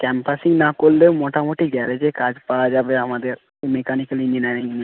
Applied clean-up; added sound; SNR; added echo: none; none; none; none.